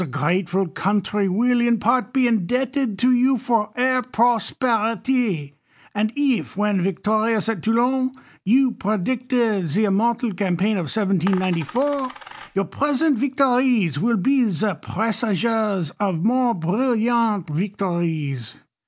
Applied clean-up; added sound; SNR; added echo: none; Coin (dropping); 16 dB; none.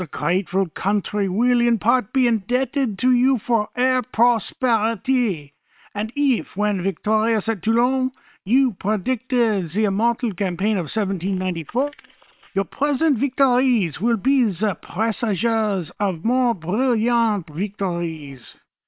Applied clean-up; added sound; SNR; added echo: neural separator model SepFormer WHAM!.